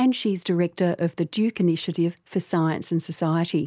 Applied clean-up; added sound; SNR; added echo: none; none; none; none.